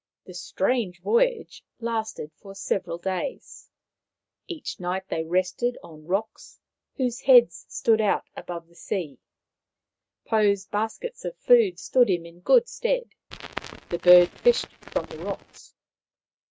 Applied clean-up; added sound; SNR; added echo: neural mask model RNNoise.